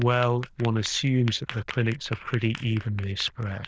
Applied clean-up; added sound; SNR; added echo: neural diffusion model UNIVERSE++.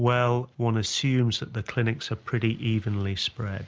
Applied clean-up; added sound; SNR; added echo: none; none; none; none.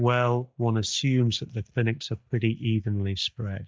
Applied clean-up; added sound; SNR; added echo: neural mask model DeepFilterNet 3.